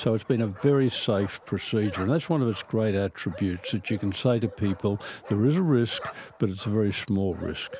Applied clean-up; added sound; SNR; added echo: none; Bark; 19 dB; none.